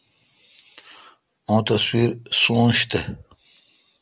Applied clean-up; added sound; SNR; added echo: none; none; none; none.